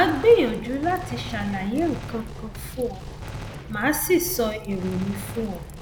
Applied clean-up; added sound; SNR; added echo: none; Gunshot, gunfire + Fire; 11 dB; none.